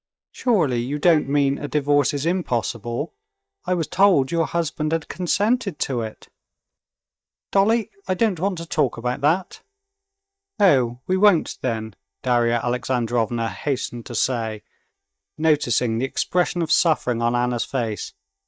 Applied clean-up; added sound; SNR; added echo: neural mask model DeepFilterNet 3.